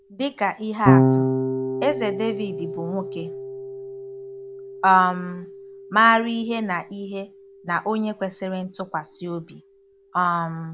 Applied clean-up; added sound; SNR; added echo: none; Electric guitar / Bass guitar; 2 dB; none.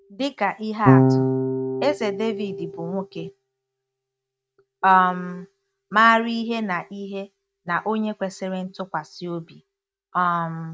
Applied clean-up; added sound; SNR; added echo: neural mask model RNNoise.